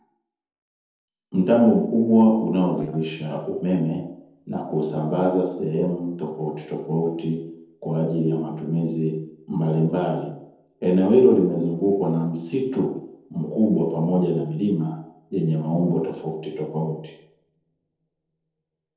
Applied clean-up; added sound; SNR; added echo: neural separator model SepFormer DNS4.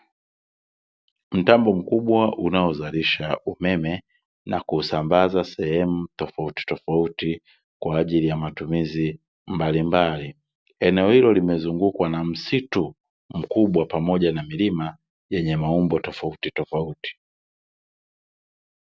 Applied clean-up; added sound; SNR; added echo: none; none; none; none.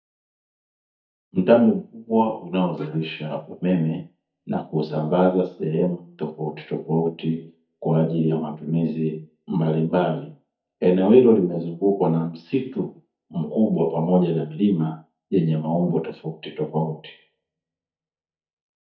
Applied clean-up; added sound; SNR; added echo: neural mask model DeepFilterNet 3.